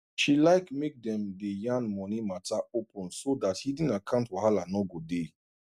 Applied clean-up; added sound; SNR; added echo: none; none; none; none.